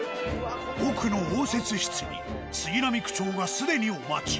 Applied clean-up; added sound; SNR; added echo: none; none; none; none.